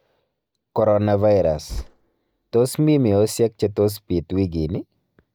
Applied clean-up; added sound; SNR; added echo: neural mask model DeepFilterNet 3.